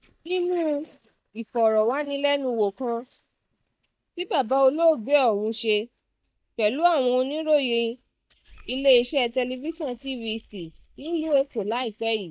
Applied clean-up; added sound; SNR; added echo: neural mask model DeepFilterNet 3.